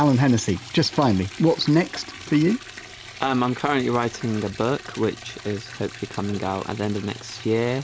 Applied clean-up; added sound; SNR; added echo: none; Liquid; 16 dB; none.